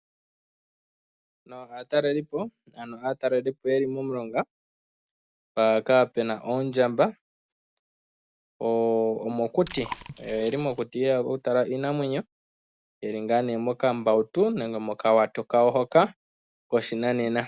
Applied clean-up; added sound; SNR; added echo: none; Chewing, mastication; 14 dB; none.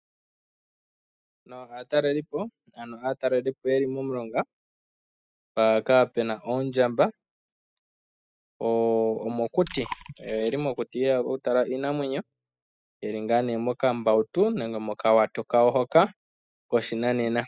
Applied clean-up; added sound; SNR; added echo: classical method spectral subtraction.